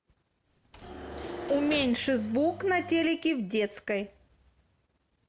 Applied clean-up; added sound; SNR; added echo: none; Engine / Mechanisms; 11 dB; none.